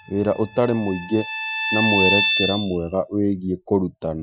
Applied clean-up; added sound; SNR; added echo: classical method Wiener filter.